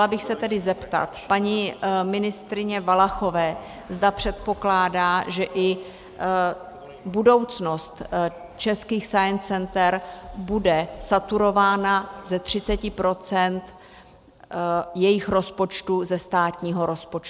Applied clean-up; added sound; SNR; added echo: none; none; none; none.